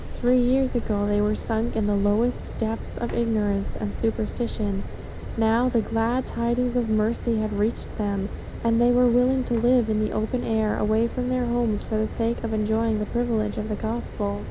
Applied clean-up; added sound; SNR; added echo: none; Fire; 7 dB; none.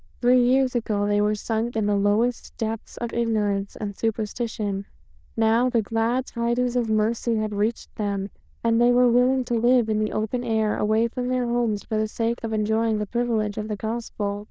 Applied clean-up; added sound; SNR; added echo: neural diffusion model UNIVERSE++.